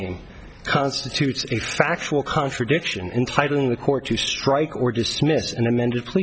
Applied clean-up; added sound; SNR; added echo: none; none; none; none.